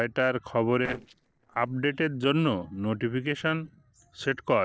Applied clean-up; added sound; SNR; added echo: neural separator model SepFormer DNS4.